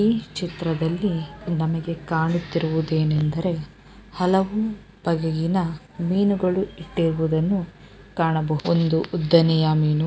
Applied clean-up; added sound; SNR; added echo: none; none; none; none.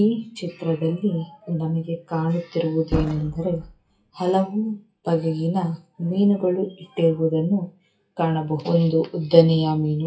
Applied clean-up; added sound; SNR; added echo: classical method WPE with log-MMSE.